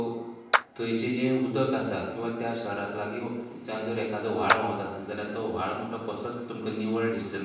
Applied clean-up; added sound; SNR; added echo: none; Clapping; 2 dB; reverberation time 0.9 s.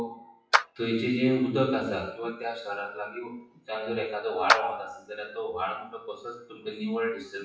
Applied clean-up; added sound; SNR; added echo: classical method WPE with log-MMSE.